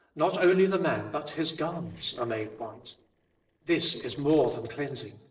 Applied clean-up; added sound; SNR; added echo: neural separator model SepFormer DNS4.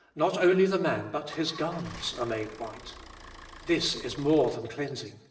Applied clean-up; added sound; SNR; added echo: none; Idling / Engine starting / Motor vehicle (road); 17 dB; reverberation time 0.8 s.